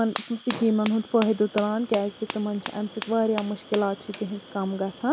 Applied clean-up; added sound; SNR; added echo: none; Fire; 9 dB; none.